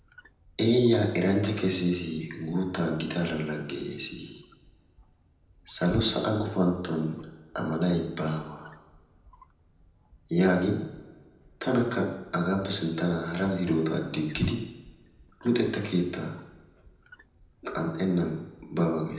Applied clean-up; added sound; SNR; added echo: none; Wild animals; 18 dB; reverberation time 0.8 s.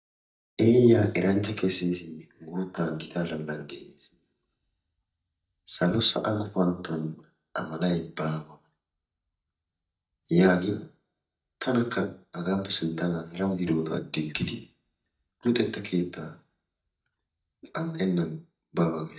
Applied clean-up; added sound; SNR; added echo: neural mask model DeepFilterNet 3.